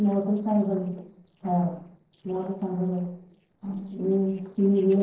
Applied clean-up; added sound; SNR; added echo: neural separator model SepFormer DNS4.